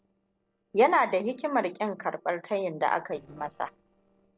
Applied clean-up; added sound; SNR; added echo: neural separator model SepFormer DNS4.